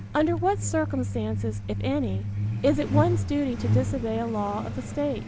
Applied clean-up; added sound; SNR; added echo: none; Truck; 2 dB; none.